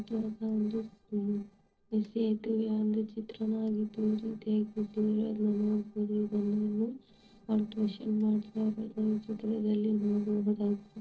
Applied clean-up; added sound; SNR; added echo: neural separator model SepFormer DNS4.